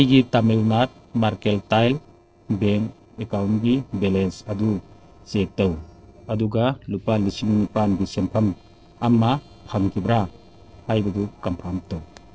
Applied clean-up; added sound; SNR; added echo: neural separator model SepFormer DNS4.